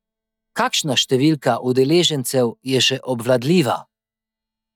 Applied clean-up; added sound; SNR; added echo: neural mask model DeepFilterNet 3.